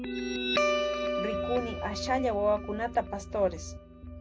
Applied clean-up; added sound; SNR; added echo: none; Guitar; 1 dB; none.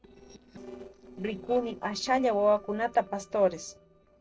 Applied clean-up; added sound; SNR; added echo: neural separator model SepFormer DNS4.